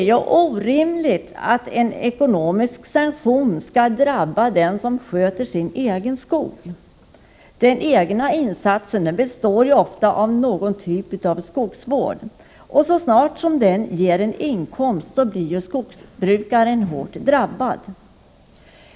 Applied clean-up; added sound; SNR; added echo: none; none; none; none.